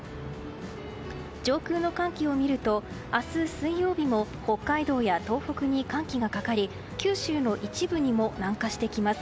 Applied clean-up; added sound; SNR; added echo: none; none; none; none.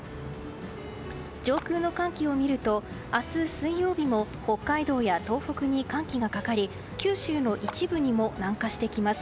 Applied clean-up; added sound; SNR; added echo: none; Clapping; 17 dB; none.